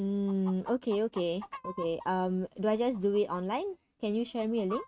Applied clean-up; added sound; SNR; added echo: neural mask model RNNoise.